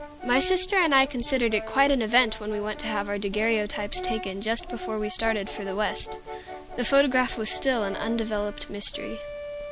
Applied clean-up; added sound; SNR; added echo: none; Brass instrument; 12 dB; none.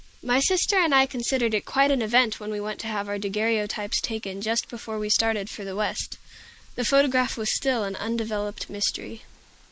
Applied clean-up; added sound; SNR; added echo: neural mask model Resemble Enhance denoiser.